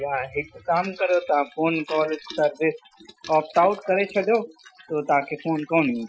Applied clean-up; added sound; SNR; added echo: classical method Wiener filter.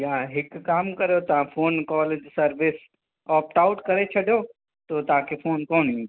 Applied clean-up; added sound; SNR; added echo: none; none; none; none.